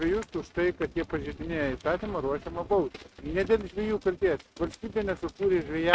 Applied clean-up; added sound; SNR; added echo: neural mask model RNNoise.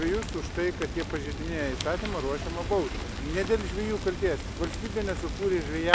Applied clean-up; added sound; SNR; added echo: none; Fire; 2 dB; none.